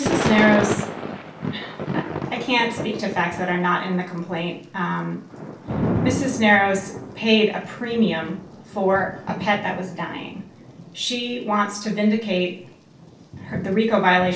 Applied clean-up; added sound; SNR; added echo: none; Thunder / Rain; 7 dB; reverberation time 0.3 s.